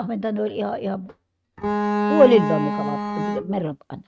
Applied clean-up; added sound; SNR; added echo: neural mask model RNNoise.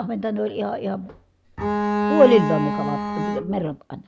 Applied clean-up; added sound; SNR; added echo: none; Bowed string instrument; 1 dB; none.